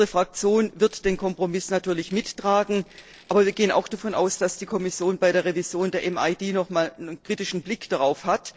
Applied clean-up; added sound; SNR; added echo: neural separator model SepFormer DNS4.